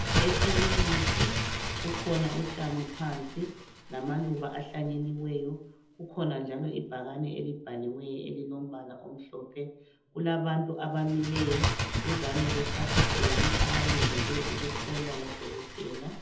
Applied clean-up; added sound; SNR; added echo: none; Bird; -1 dB; reverberation time 0.8 s.